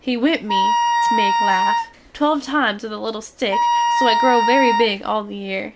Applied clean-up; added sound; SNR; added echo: none; Wind instrument, woodwind instrument; -3 dB; none.